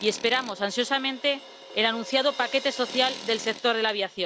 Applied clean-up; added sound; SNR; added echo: none; Tools + Crash cymbal; 15 dB; none.